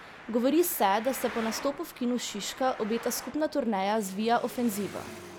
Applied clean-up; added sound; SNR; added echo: none; Traffic noise, roadway noise; 15 dB; none.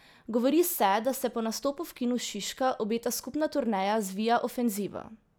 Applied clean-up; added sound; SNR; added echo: none; none; none; none.